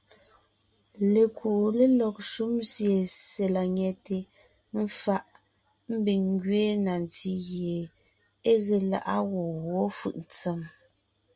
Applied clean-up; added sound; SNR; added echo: none; none; none; none.